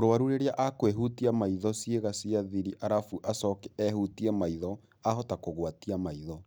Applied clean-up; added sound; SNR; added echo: none; none; none; none.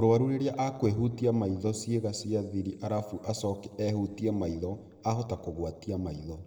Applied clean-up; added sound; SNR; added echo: none; none; none; reverberation time 1.4 s.